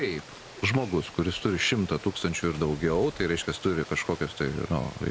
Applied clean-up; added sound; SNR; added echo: none; Rain; 17 dB; none.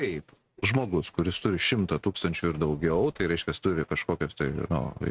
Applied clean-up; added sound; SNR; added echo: neural mask model RNNoise.